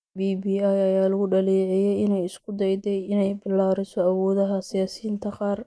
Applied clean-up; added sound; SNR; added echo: neural mask model Resemble Enhance denoiser.